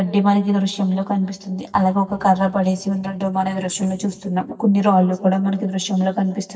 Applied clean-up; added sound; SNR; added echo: neural mask model DeepFilterNet 3.